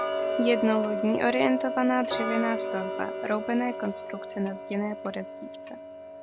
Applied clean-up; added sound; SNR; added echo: none; Tick-tock; 4 dB; none.